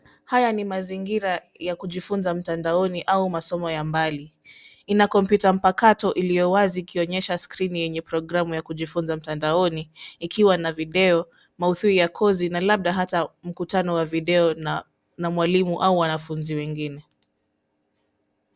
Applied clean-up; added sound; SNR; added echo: none; none; none; none.